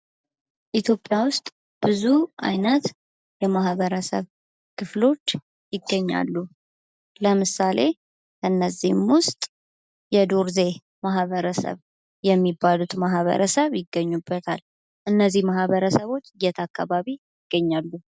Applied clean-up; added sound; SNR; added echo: none; none; none; none.